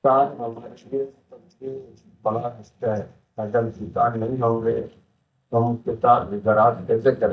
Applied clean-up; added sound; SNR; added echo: neural mask model DeepFilterNet 3.